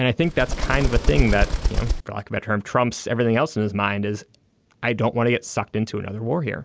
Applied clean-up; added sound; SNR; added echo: none; Bird; -2 dB; none.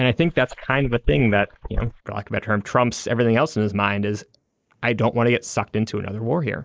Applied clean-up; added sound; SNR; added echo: neural mask model Resemble Enhance denoiser.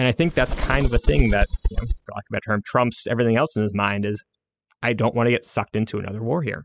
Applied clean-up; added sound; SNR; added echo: classical method spectral subtraction.